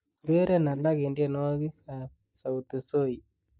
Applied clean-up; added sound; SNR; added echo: neural mask model DeepFilterNet 3.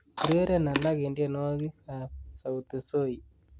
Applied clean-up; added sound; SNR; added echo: none; Chewing, mastication; 0 dB; none.